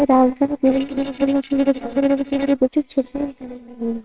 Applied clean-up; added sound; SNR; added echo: neural separator model SepFormer WHAMR!.